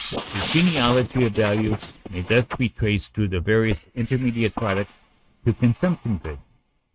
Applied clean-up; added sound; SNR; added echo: neural mask model RNNoise.